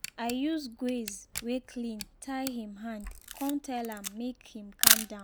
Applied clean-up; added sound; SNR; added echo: none; Camera; -2 dB; none.